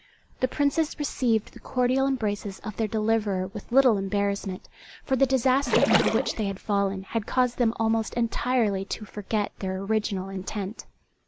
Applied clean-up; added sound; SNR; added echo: none; Splash, splatter; 0 dB; none.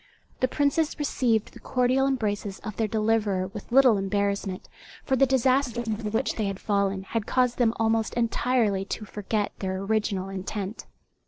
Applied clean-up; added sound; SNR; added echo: neural separator model SepFormer DNS4.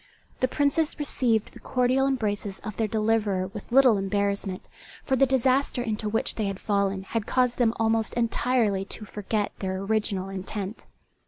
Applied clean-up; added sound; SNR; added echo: none; none; none; none.